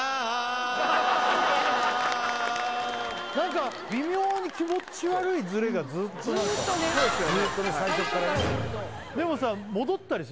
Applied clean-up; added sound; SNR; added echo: none; none; none; none.